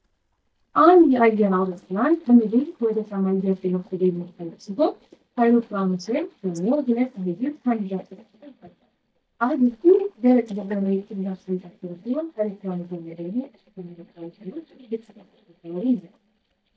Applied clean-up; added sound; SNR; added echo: neural mask model DeepFilterNet 3.